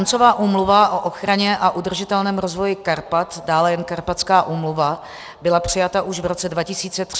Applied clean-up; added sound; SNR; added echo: none; none; none; none.